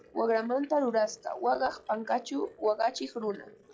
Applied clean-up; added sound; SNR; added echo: classical method log-MMSE.